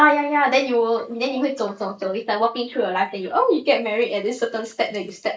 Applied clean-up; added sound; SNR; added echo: neural mask model Resemble Enhance denoiser.